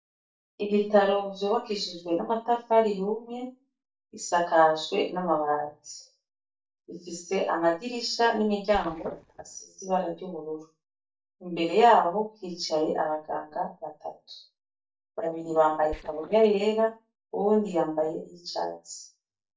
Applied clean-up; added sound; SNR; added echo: neural mask model DeepFilterNet 3.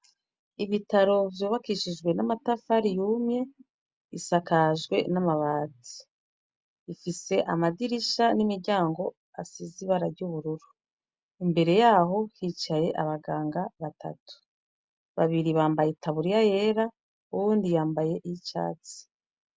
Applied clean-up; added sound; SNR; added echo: none; none; none; none.